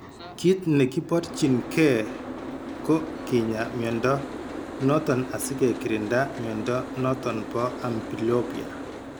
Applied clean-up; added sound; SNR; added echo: none; Boat, Water vehicle; 10 dB; none.